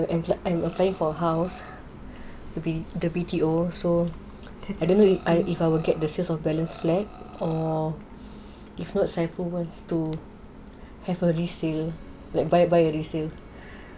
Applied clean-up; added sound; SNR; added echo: none; Burping, eructation; 20 dB; none.